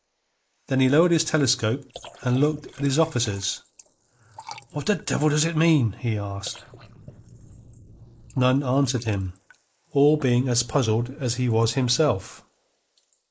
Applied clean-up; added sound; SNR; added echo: neural mask model Resemble Enhance denoiser.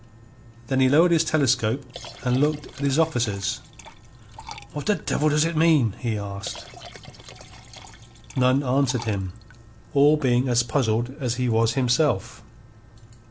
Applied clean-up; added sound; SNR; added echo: none; Liquid; 19 dB; none.